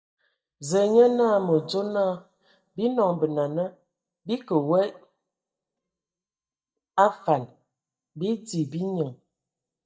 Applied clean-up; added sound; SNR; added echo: neural mask model DeepFilterNet 3.